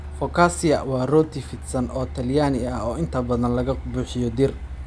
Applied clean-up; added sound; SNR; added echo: none; Truck; 11 dB; none.